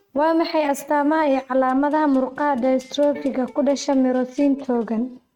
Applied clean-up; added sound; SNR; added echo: neural mask model RNNoise.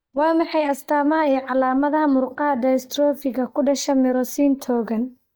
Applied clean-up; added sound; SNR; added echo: neural mask model DeepFilterNet 3.